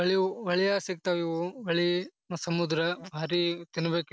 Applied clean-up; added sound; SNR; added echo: none; none; none; none.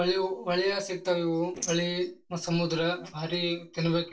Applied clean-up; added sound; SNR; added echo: neural separator model SepFormer DNS4.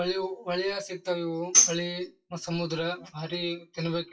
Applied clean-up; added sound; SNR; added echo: classical method WPE with log-MMSE.